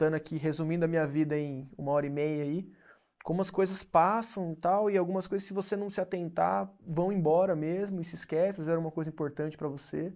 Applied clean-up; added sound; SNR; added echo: neural mask model Resemble Enhance denoiser.